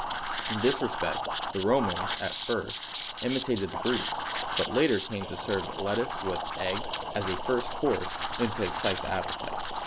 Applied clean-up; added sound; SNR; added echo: none; Liquid; 3 dB; none.